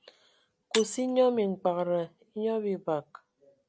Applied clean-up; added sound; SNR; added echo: none; Shatter; 15 dB; none.